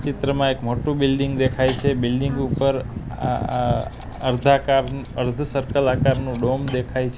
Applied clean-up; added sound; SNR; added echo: none; Cutlery, silverware; 14 dB; none.